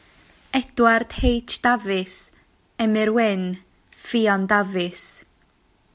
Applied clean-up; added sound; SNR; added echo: none; none; none; none.